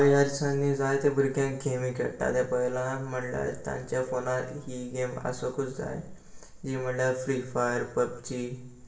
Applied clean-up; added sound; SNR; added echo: none; none; none; reverberation time 0.7 s.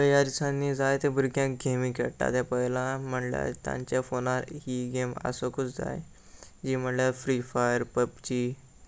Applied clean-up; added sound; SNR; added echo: none; none; none; none.